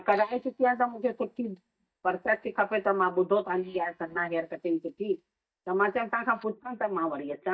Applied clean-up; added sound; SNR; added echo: neural mask model DeepFilterNet 3.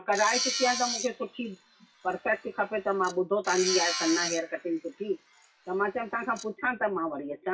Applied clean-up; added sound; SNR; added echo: classical method WPE with log-MMSE.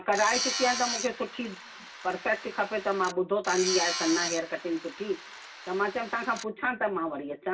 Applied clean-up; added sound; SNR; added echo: none; Tools; 6 dB; reverberation time 0.2 s.